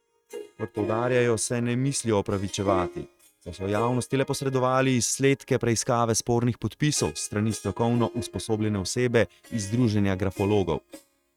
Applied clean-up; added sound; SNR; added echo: neural mask model RNNoise.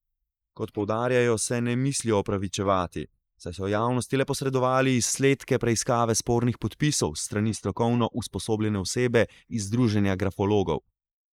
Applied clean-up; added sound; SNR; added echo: neural mask model Resemble Enhance denoiser.